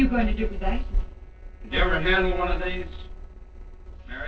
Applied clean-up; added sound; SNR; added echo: neural separator model SepFormer DNS4.